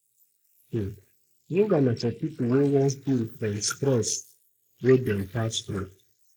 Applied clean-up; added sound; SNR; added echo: neural mask model Resemble Enhance denoiser.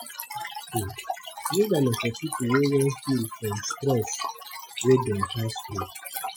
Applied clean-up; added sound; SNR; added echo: classical method Wiener filter.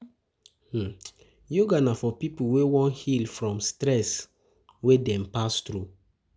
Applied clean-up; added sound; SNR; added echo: none; none; none; none.